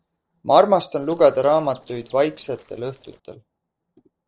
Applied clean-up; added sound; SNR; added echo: neural separator model SepFormer DNS4.